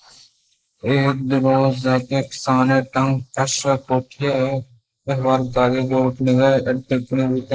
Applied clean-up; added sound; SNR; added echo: neural mask model Resemble Enhance denoiser.